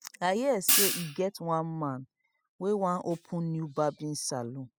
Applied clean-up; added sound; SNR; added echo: classical method spectral subtraction.